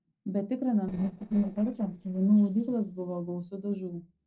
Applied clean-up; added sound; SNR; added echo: neural separator model SepFormer DNS4.